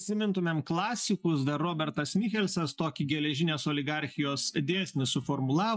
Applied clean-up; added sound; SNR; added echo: neural mask model DeepFilterNet 3.